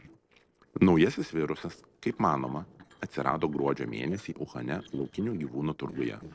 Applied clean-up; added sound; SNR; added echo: neural separator model SepFormer DNS4.